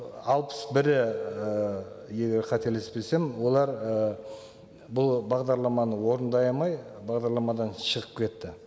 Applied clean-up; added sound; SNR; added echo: none; none; none; none.